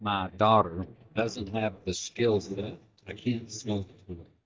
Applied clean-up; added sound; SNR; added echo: neural mask model DeepFilterNet 3.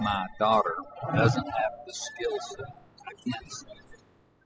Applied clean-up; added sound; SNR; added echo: classical method spectral subtraction.